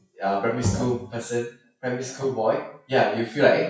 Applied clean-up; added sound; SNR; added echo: classical method WPE with log-MMSE.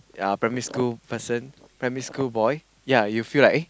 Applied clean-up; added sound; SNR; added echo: none; none; none; none.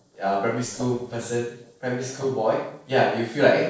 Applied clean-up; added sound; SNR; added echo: neural separator model SepFormer DNS4.